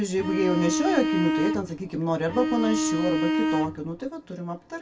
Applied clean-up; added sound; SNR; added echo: none; Bowed string instrument; -1 dB; reverberation time 0.2 s.